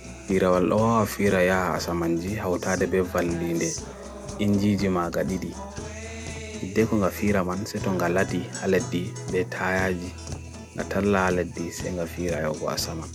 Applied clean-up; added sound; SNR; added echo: none; Guitar; 11 dB; none.